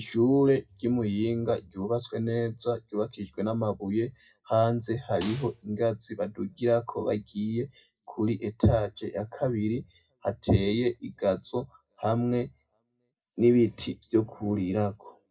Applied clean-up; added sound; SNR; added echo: none; Snare drum; 16 dB; reverberation time 0.2 s.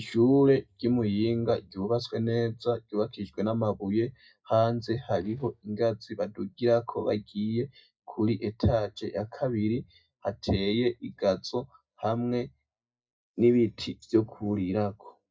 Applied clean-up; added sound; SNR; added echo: neural mask model DeepFilterNet 3.